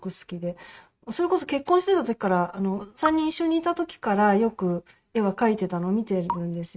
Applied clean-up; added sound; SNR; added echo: neural mask model RNNoise.